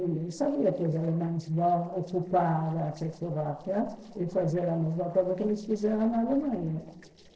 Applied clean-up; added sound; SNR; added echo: neural separator model SepFormer DNS4.